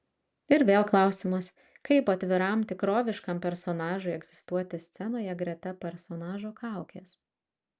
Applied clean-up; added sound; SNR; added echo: none; none; none; none.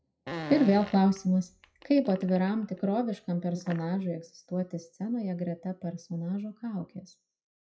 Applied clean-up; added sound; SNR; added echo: classical method WPE with log-MMSE.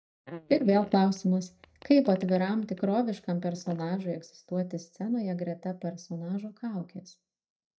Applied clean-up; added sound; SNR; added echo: neural mask model DeepFilterNet 3.